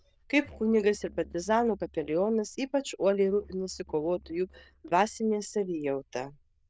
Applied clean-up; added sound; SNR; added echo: neural diffusion model UNIVERSE++.